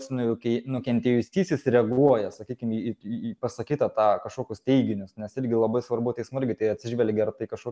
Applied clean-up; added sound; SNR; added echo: none; none; none; none.